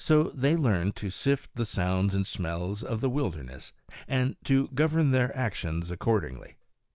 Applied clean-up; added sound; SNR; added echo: none; none; none; none.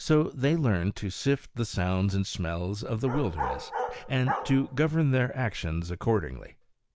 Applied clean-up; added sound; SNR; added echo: none; Bark; 8 dB; none.